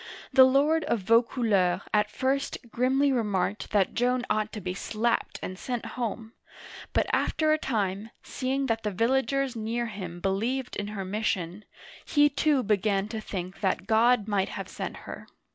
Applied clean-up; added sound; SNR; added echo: none; none; none; none.